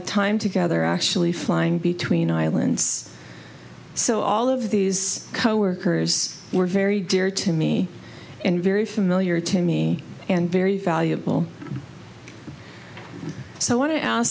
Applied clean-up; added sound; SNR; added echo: none; none; none; none.